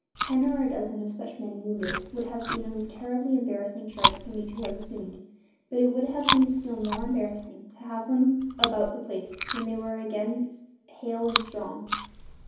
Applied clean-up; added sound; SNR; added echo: none; Chewing, mastication; 5 dB; reverberation time 0.7 s.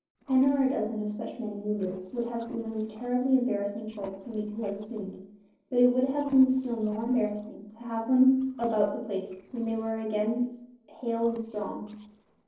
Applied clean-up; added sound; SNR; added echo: neural separator model SepFormer DNS4.